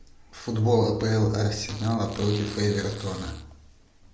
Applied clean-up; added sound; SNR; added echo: none; Fart; 17 dB; none.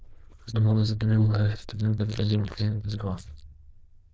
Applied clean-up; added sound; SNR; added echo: neural diffusion model UNIVERSE++.